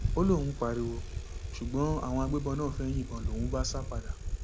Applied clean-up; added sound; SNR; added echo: none; Bicycle; 2 dB; none.